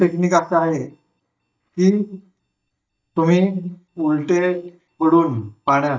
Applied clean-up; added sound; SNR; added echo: neural mask model DeepFilterNet 3.